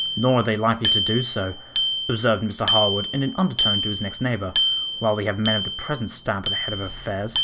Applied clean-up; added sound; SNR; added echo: none; Bicycle bell; 2 dB; none.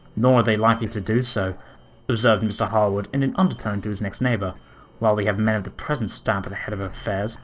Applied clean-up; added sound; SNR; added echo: neural separator model SepFormer DNS4.